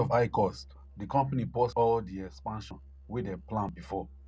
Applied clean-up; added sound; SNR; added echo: none; Musical instrument; 19 dB; none.